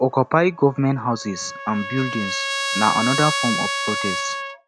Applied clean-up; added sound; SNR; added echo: none; Trumpet; 4 dB; none.